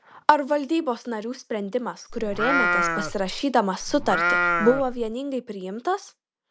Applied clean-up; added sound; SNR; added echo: none; Livestock, farm animals, working animals; -1 dB; none.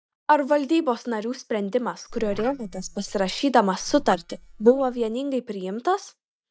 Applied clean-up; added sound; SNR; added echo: neural mask model DeepFilterNet 3.